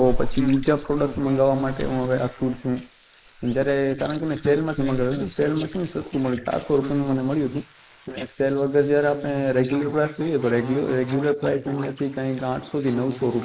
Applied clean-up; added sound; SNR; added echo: neural mask model Resemble Enhance denoiser.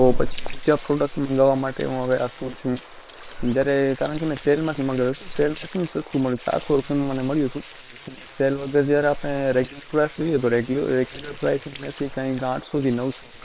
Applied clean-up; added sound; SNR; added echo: neural separator model SepFormer WHAM!.